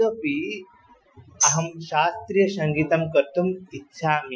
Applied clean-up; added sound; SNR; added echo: classical method Wiener filter.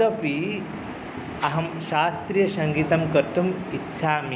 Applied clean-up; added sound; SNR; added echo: none; Tambourine; 6 dB; none.